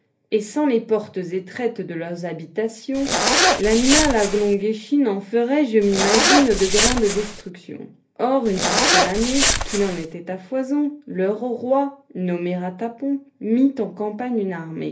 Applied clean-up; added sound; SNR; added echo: none; Zipper (clothing); -2 dB; reverberation time 0.3 s.